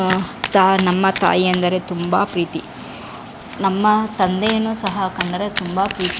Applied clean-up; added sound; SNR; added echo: none; Domestic sounds, home sounds; 11 dB; none.